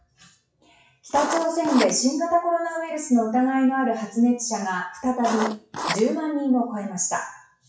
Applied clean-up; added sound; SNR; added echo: classical method WPE with log-MMSE.